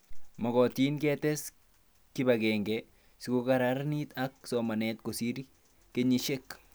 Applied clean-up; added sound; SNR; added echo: none; none; none; none.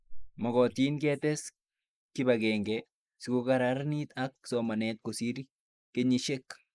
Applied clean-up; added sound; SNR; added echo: neural mask model Resemble Enhance denoiser.